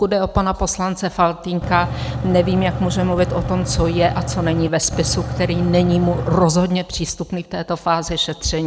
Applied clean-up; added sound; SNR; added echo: none; Engine / Truck / Car; 5 dB; none.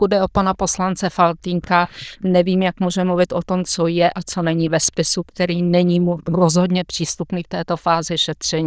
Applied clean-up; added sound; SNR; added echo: neural diffusion model UNIVERSE++.